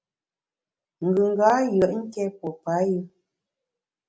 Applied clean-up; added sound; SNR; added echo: none; none; none; none.